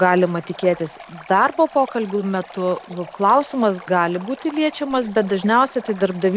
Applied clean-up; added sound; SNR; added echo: none; Stream; 20 dB; none.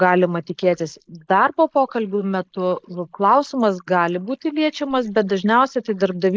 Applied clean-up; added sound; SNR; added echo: neural mask model Resemble Enhance denoiser.